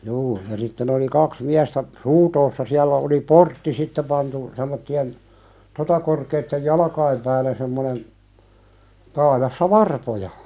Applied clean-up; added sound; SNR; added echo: none; none; none; none.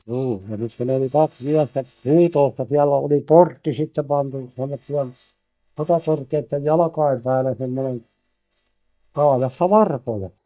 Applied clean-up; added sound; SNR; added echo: neural mask model DeepFilterNet 3.